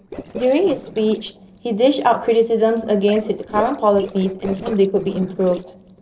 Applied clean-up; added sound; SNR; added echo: neural separator model SepFormer DNS4.